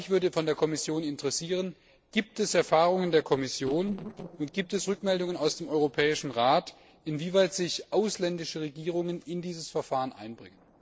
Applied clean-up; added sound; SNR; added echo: neural separator model SepFormer DNS4.